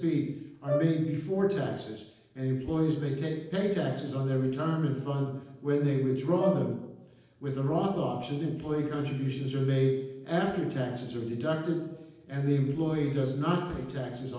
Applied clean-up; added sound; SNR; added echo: neural separator model SepFormer DNS4.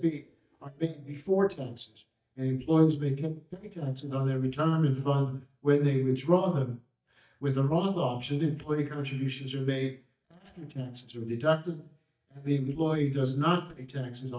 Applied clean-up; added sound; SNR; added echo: neural mask model DeepFilterNet 3.